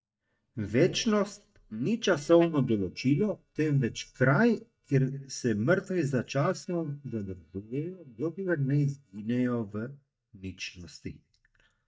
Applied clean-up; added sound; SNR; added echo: neural mask model DeepFilterNet 3.